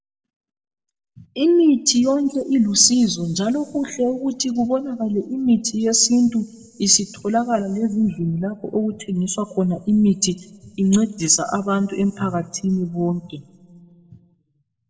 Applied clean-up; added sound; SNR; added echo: none; none; none; reverberation time 1.2 s.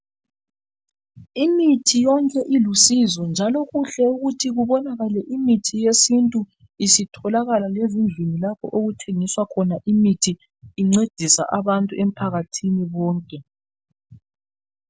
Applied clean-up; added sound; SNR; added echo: none; none; none; none.